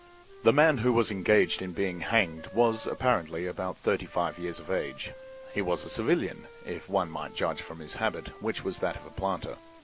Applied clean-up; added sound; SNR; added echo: none; Wind instrument, woodwind instrument + Brass instrument; 19 dB; none.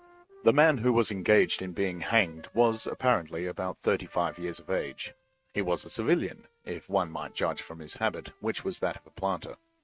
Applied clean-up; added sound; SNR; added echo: neural mask model RNNoise.